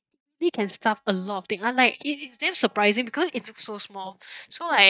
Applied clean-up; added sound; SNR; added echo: neural mask model DeepFilterNet 3.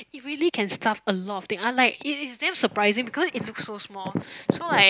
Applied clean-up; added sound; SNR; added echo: none; none; none; none.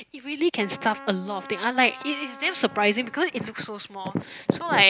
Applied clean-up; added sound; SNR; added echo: none; Trumpet; 18 dB; none.